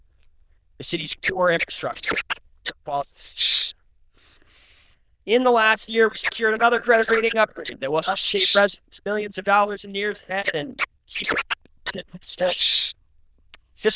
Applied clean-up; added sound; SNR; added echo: neural diffusion model UNIVERSE++.